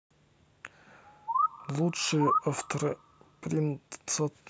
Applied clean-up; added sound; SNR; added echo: none; Bird; 1 dB; none.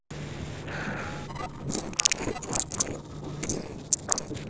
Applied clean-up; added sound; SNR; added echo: neural separator model SepFormer DNS4.